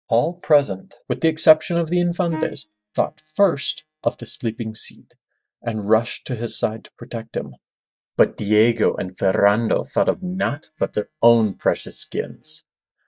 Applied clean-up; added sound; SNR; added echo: neural mask model DeepFilterNet 3.